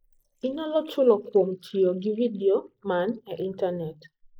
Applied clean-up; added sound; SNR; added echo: neural mask model Resemble Enhance denoiser.